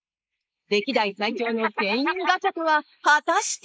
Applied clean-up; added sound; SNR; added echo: neural mask model Resemble Enhance denoiser.